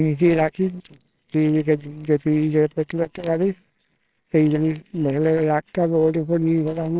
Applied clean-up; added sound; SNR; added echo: neural separator model SepFormer WHAMR!.